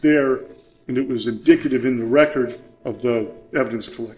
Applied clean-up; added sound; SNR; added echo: neural separator model SepFormer DNS4.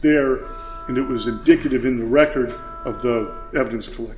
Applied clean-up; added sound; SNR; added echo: none; Wind instrument, woodwind instrument; 19 dB; reverberation time 1.0 s.